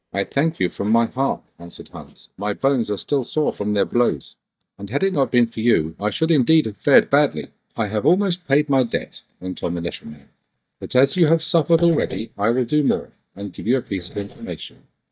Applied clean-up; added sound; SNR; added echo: neural mask model DeepFilterNet 3.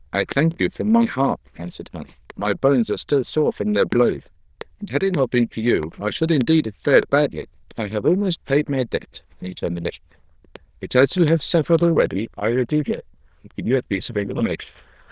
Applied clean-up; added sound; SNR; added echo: neural diffusion model UNIVERSE++.